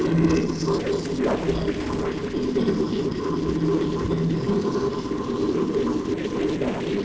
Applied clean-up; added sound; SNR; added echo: neural separator model SepFormer DNS4.